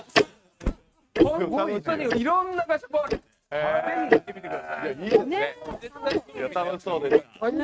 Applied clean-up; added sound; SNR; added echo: neural mask model RNNoise.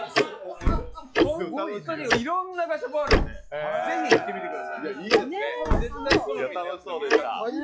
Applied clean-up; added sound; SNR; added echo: classical method log-MMSE.